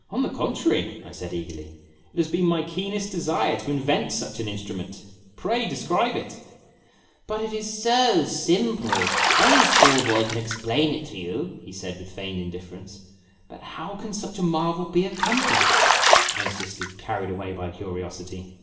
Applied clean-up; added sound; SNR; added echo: none; Bathtub (filling or washing); -5 dB; reverberation time 1.0 s.